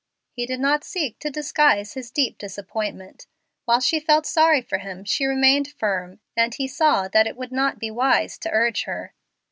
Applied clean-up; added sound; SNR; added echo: none; none; none; none.